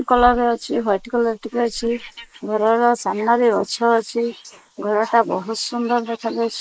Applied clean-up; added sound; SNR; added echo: neural mask model Resemble Enhance denoiser.